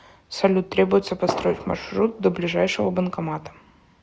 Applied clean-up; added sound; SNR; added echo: none; Fireworks; 10 dB; none.